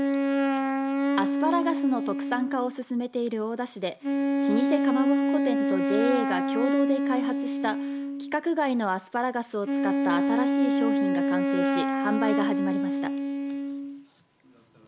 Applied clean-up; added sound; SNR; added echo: none; Wind instrument, woodwind instrument; -4 dB; none.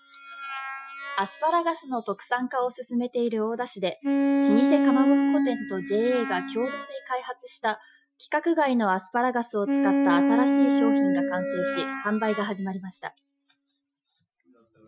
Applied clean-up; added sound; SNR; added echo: classical method Wiener filter.